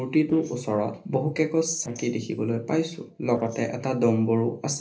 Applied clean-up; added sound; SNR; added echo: neural separator model SepFormer DNS4.